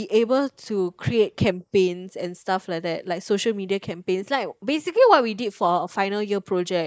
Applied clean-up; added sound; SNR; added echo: neural mask model Resemble Enhance denoiser.